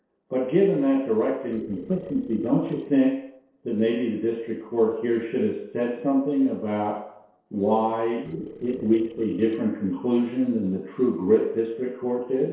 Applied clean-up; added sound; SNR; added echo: neural separator model SepFormer DNS4.